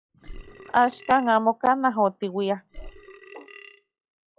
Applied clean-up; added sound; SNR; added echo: classical method log-MMSE.